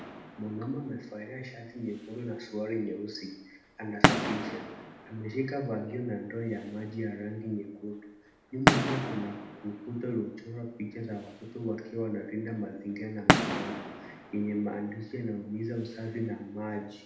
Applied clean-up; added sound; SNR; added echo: none; Fireworks; -1 dB; reverberation time 0.8 s.